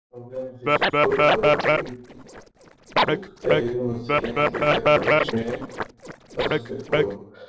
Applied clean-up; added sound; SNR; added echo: neural separator model SepFormer DNS4.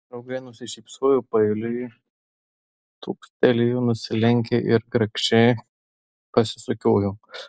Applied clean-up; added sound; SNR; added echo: none; none; none; none.